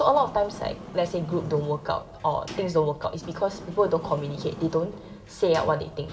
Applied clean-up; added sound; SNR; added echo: none; Sliding door; 15 dB; reverberation time 1.7 s.